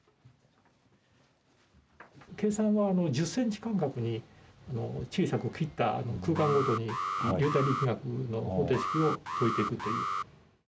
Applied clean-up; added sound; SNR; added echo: none; Alarm; 3 dB; none.